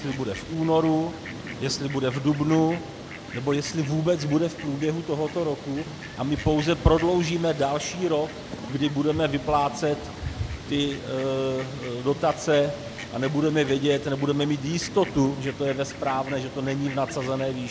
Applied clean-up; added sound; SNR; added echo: none; Fowl; 12 dB; none.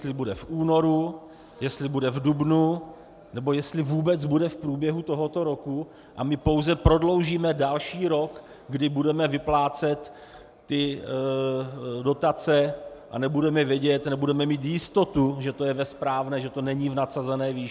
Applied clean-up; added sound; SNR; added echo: none; none; none; none.